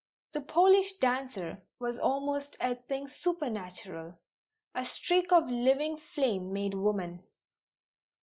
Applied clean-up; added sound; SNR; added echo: none; none; none; none.